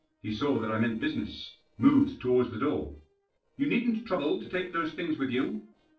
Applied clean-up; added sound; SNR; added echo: neural separator model SepFormer DNS4.